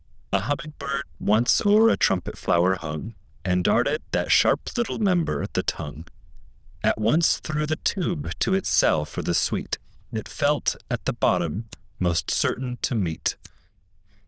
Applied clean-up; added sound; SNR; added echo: neural diffusion model UNIVERSE++.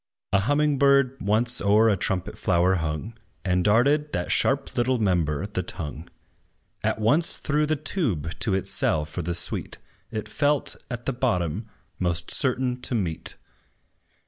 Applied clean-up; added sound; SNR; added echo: none; none; none; none.